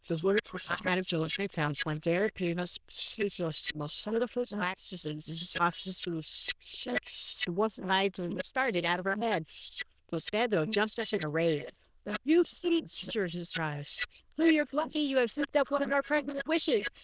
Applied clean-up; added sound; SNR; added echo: neural diffusion model UNIVERSE++.